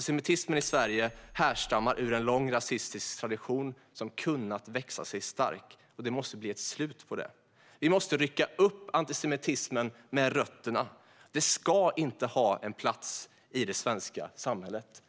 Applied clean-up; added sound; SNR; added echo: none; Cutlery, silverware; 18 dB; none.